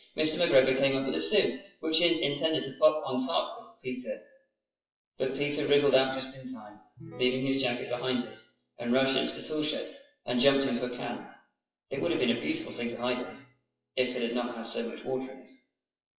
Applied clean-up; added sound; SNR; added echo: classical method WPE with log-MMSE.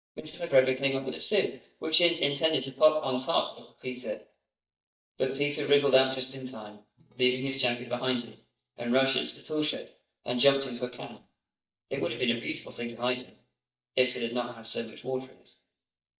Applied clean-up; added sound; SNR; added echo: neural mask model DeepFilterNet 3.